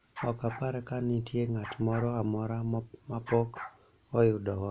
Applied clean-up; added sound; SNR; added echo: none; Bark; 17 dB; none.